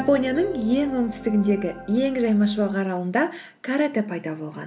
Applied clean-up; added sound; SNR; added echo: none; none; none; none.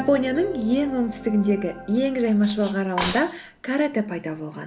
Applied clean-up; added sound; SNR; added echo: none; Cutlery, silverware; 12 dB; none.